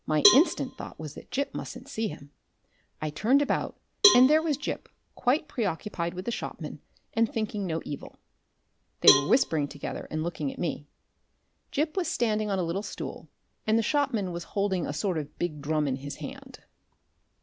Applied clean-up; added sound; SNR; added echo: none; Cowbell; 2 dB; none.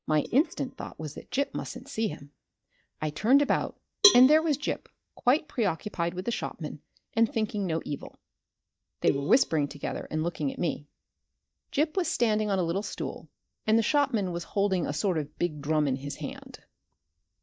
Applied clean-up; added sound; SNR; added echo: neural mask model DeepFilterNet 3.